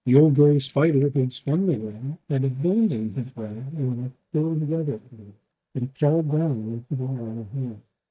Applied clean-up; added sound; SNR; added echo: neural mask model DeepFilterNet 3.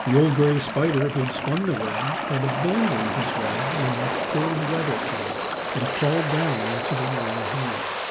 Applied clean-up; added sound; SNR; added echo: none; Waves, surf; 2 dB; none.